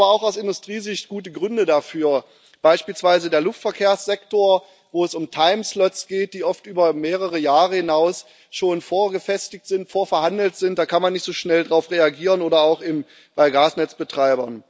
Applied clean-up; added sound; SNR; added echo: none; none; none; none.